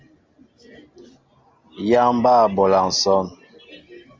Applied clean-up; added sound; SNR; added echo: none; none; none; none.